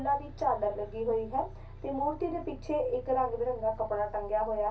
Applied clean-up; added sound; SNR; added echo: none; Bus; 13 dB; reverberation time 0.3 s.